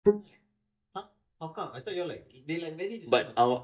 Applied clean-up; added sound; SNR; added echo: neural mask model DeepFilterNet 3.